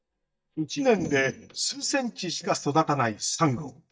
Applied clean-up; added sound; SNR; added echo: neural mask model DeepFilterNet 3.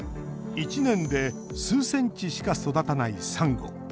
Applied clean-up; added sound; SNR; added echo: none; none; none; none.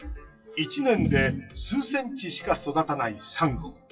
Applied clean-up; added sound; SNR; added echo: classical method WPE with log-MMSE.